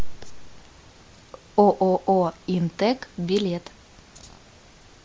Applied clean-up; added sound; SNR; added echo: none; none; none; none.